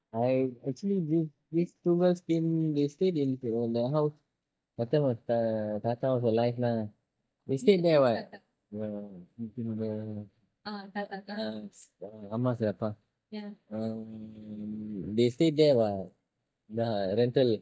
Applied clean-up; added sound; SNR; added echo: neural mask model DeepFilterNet 3.